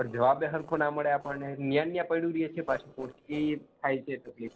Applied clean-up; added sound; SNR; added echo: neural separator model SepFormer DNS4.